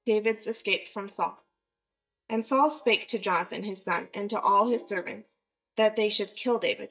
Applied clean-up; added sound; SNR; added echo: neural mask model DeepFilterNet 3.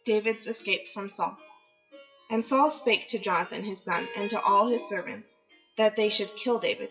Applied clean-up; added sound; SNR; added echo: classical method WPE with log-MMSE.